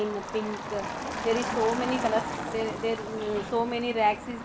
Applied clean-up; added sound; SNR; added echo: none; Motor vehicle (road); 5 dB; none.